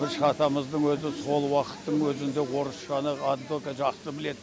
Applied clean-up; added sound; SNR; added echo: none; none; none; none.